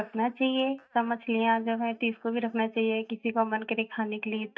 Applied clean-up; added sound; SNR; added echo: neural mask model DeepFilterNet 3.